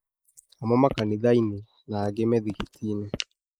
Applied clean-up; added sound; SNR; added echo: neural mask model Resemble Enhance denoiser.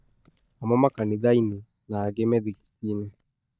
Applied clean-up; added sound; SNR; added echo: neural mask model DeepFilterNet 3.